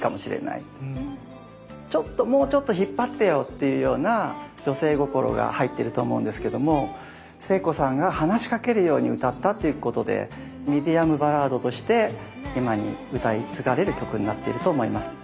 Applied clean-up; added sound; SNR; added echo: none; none; none; none.